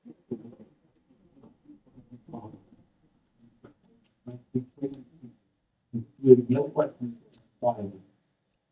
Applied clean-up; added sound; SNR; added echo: neural mask model DeepFilterNet 3.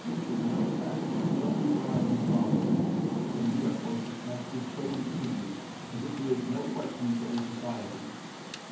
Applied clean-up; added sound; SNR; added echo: none; Rain; -1 dB; reverberation time 0.9 s.